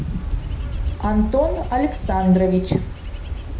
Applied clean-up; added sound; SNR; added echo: none; Wind / Bird / Insect; 4 dB; reverberation time 0.3 s.